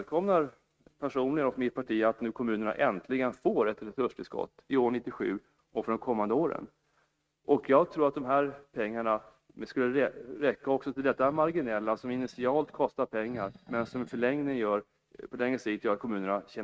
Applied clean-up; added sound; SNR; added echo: neural mask model RNNoise.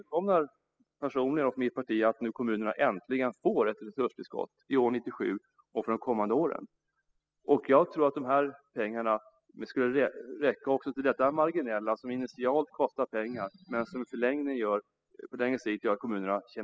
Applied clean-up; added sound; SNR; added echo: classical method spectral subtraction.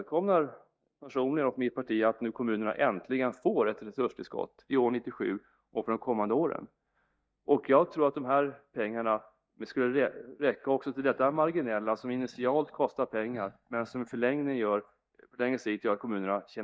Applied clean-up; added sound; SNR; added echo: neural mask model DeepFilterNet 3.